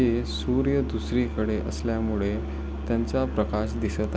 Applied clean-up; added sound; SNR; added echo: none; Musical instrument; 5 dB; none.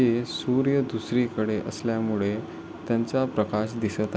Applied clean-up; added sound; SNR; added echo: none; none; none; none.